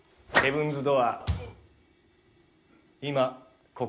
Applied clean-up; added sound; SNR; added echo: none; none; none; none.